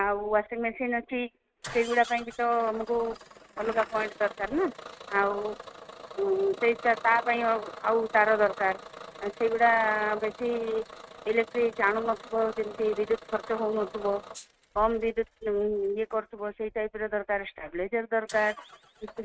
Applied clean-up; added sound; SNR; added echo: neural mask model RNNoise.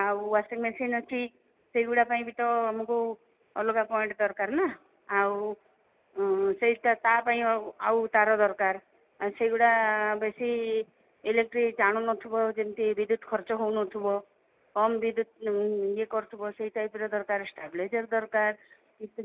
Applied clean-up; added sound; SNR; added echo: none; none; none; none.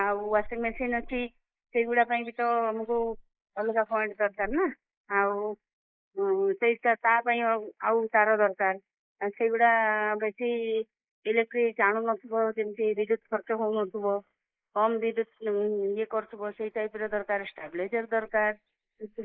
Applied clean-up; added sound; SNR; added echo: neural mask model Resemble Enhance denoiser.